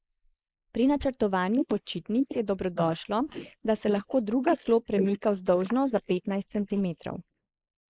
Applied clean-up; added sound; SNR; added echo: neural mask model Resemble Enhance denoiser.